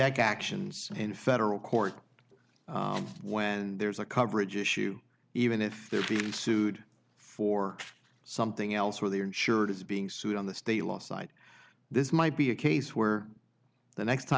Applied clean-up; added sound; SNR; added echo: none; none; none; none.